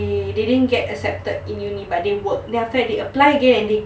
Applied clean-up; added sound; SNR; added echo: none; none; none; none.